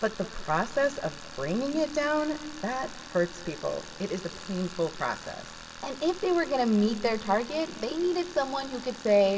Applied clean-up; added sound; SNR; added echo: none; Tools; 16 dB; reverberation time 2.4 s.